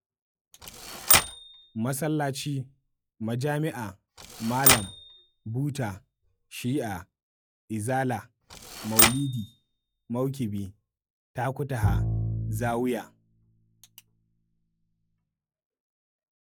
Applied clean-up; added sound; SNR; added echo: classical method log-MMSE.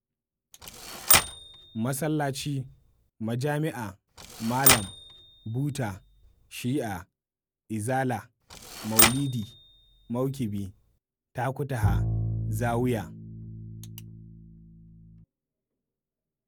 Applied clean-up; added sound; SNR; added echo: none; Bowed string instrument + Typewriter; -3 dB; none.